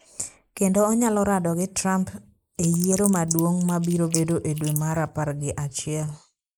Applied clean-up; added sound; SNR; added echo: neural mask model Resemble Enhance denoiser.